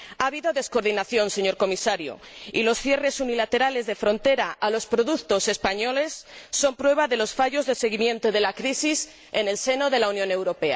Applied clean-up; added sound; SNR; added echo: none; none; none; none.